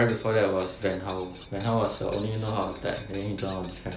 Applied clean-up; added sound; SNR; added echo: none; Cutlery, silverware; 14 dB; none.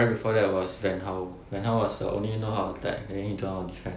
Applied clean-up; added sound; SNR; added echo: none; none; none; none.